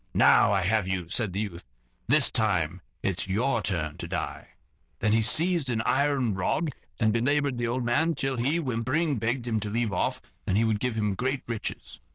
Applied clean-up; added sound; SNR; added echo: neural diffusion model UNIVERSE++.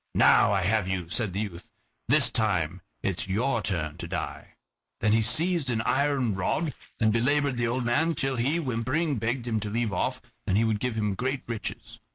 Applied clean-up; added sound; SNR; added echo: neural mask model Resemble Enhance denoiser.